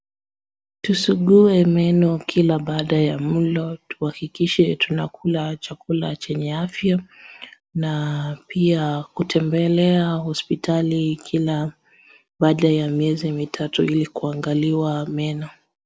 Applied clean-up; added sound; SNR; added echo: none; none; none; none.